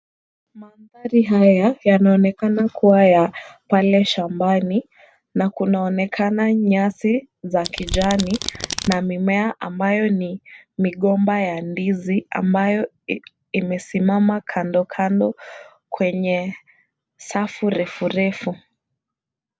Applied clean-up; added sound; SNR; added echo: none; Domestic sounds, home sounds; 8 dB; none.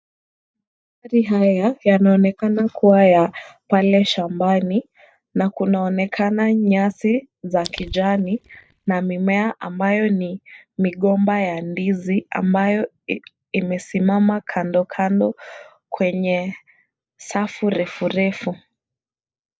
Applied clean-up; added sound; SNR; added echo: neural mask model DeepFilterNet 3.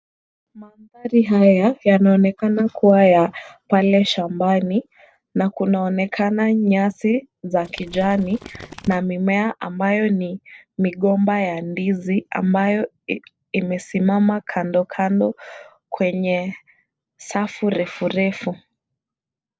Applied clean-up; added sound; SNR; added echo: neural separator model SepFormer DNS4.